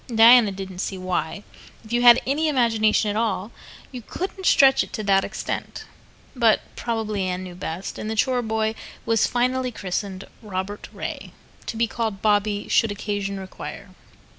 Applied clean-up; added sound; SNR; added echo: none; none; none; none.